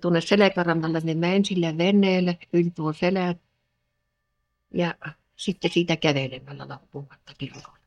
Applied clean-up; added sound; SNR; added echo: neural mask model DeepFilterNet 3.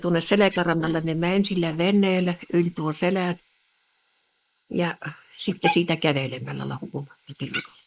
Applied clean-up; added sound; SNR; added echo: neural mask model Resemble Enhance denoiser.